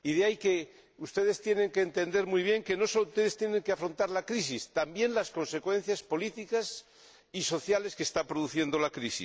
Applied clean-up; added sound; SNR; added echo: none; none; none; none.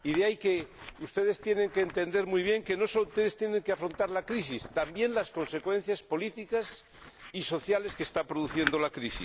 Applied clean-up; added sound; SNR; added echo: none; Scissors; 15 dB; none.